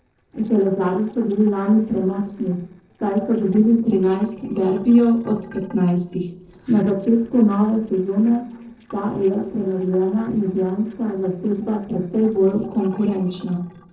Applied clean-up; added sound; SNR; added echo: neural separator model SepFormer DNS4.